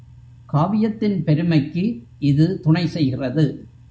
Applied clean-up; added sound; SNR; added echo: none; none; none; none.